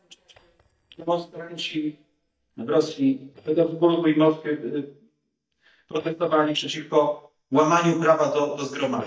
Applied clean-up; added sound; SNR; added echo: neural mask model DeepFilterNet 3.